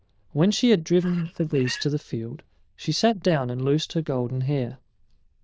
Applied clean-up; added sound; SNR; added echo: neural diffusion model UNIVERSE++.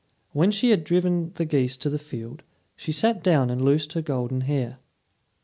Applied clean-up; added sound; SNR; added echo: none; none; none; none.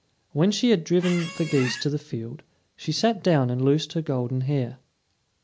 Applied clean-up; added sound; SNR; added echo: none; Squeak; 10 dB; none.